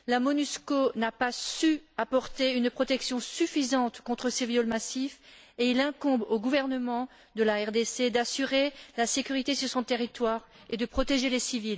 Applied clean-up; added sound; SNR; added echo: none; none; none; none.